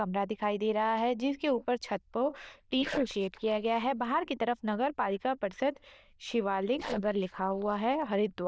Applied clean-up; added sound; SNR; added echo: neural diffusion model UNIVERSE++.